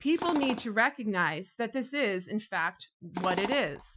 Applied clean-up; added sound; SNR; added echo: classical method Wiener filter.